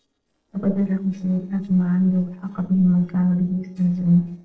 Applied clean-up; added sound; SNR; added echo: neural separator model SepFormer DNS4.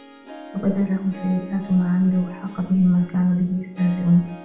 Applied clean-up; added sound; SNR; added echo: none; Harp; 19 dB; reverberation time 0.5 s.